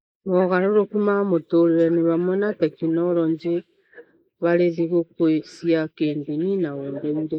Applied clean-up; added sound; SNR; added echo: neural mask model Resemble Enhance denoiser.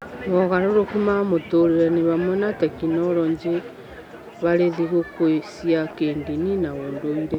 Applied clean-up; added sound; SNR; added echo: none; none; none; none.